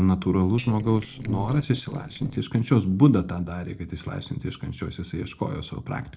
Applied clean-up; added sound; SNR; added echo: neural separator model SepFormer DNS4.